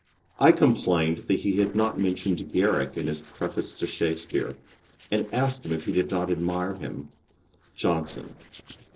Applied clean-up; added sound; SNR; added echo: neural separator model SepFormer DNS4.